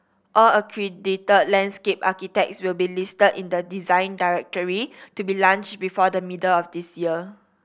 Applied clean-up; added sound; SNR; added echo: none; none; none; none.